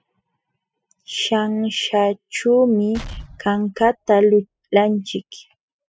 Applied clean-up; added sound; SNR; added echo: classical method spectral subtraction.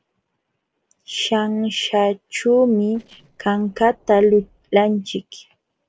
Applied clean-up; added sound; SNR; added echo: neural separator model SepFormer DNS4.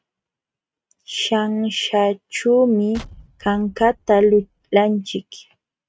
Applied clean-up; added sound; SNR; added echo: neural mask model RNNoise.